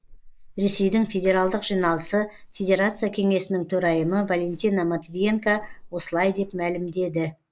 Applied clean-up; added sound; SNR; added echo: neural mask model Resemble Enhance denoiser.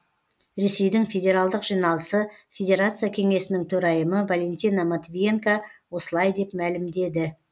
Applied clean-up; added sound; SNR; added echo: none; none; none; none.